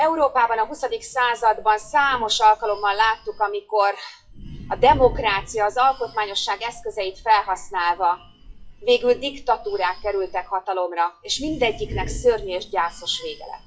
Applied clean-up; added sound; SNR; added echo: classical method WPE with log-MMSE.